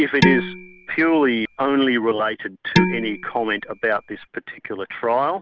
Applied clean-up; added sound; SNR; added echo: none; Dishes, pots, and pans; 2 dB; none.